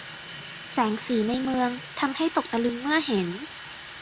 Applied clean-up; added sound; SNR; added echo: none; Sink (filling or washing) / Water tap, faucet; 13 dB; none.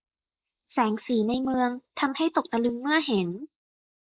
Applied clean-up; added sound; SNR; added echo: neural mask model Resemble Enhance denoiser.